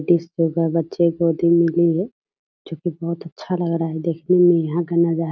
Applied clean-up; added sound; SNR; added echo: none; none; none; none.